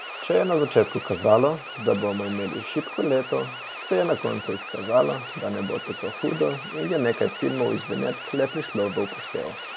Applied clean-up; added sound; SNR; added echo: none; Stream + Alarm; 11 dB; none.